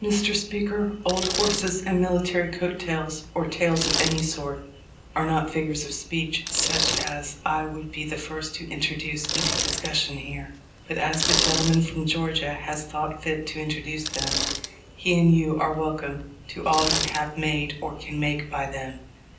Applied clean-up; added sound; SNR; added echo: none; Bicycle; 5 dB; reverberation time 0.6 s.